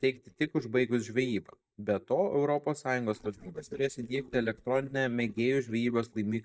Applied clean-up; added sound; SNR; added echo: neural mask model DeepFilterNet 3.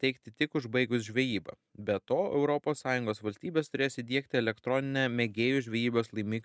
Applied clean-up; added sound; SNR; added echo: none; none; none; none.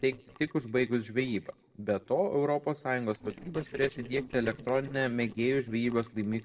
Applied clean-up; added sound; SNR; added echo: neural separator model SepFormer DNS4.